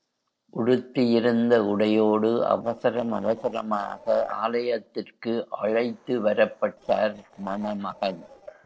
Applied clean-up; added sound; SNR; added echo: neural separator model SepFormer DNS4.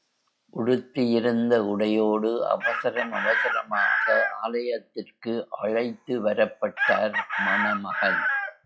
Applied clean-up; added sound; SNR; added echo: classical method log-MMSE.